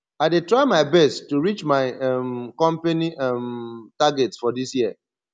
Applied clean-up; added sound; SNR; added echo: none; none; none; none.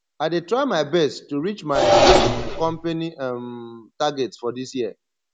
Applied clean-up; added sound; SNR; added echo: none; Engine; -1 dB; none.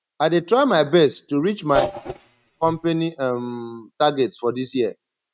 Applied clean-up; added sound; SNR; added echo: neural mask model RNNoise.